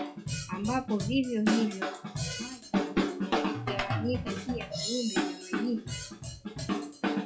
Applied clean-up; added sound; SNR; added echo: classical method WPE with log-MMSE.